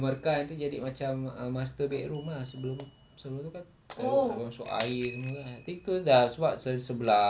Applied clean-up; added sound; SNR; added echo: none; Bicycle bell; 18 dB; none.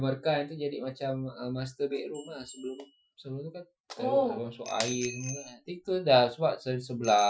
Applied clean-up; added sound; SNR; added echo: classical method Wiener filter.